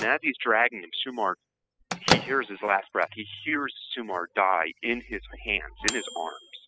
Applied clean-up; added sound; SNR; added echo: classical method spectral subtraction.